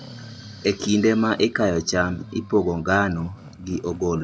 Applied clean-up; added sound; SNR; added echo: none; Growling; 19 dB; none.